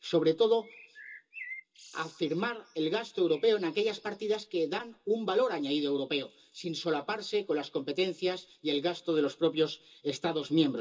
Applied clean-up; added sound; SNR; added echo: none; Bird; 20 dB; reverberation time 0.2 s.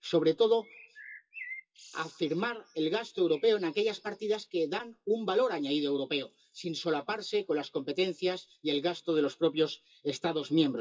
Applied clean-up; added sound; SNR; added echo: classical method WPE with log-MMSE.